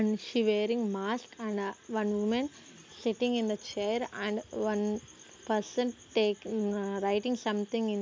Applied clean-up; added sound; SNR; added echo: none; none; none; none.